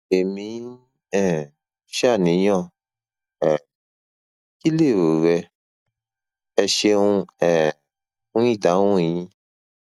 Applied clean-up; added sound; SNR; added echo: neural mask model DeepFilterNet 3.